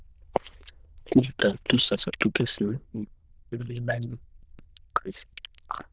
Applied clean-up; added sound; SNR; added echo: neural diffusion model UNIVERSE++.